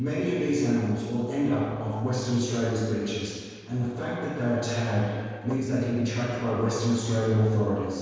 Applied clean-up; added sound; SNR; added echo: neural separator model SepFormer DNS4.